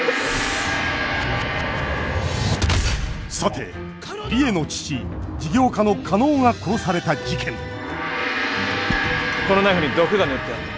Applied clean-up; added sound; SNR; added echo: none; Gong; 6 dB; none.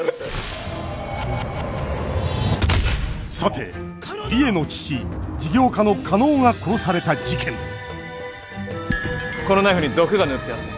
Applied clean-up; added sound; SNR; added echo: none; none; none; none.